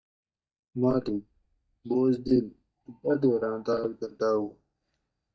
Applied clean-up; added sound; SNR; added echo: neural mask model DeepFilterNet 3.